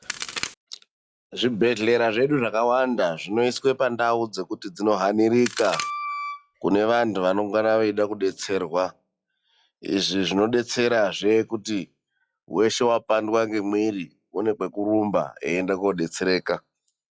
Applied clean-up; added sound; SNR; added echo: classical method log-MMSE.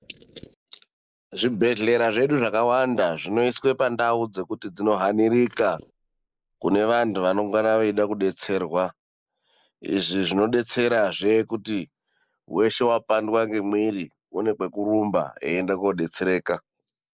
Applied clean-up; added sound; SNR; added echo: neural mask model Resemble Enhance denoiser.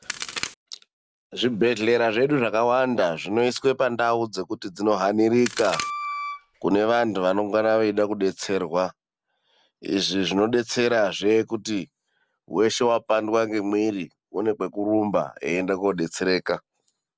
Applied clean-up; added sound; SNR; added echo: none; Crack + Wind instrument, woodwind instrument; 8 dB; none.